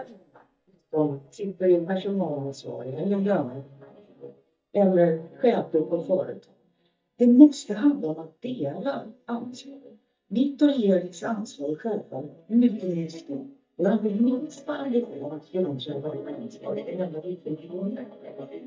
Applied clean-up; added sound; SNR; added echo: neural mask model DeepFilterNet 3.